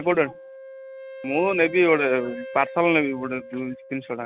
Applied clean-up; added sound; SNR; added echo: none; Wind instrument, woodwind instrument; 15 dB; none.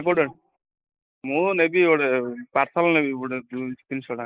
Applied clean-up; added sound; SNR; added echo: neural mask model Resemble Enhance denoiser.